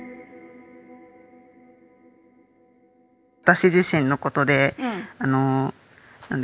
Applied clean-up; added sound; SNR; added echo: none; none; none; none.